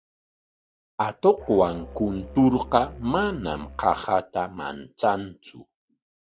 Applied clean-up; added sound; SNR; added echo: none; Musical instrument; 17 dB; none.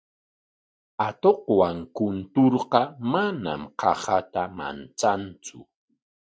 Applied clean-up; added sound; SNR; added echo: none; none; none; none.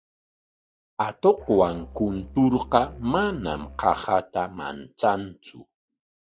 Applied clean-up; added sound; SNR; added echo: neural mask model DeepFilterNet 3.